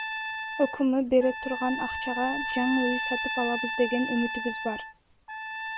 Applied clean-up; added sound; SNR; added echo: none; Trumpet; 5 dB; none.